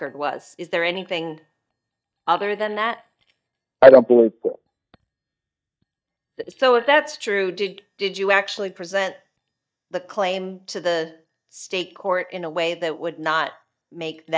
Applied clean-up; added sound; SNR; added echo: neural mask model DeepFilterNet 3.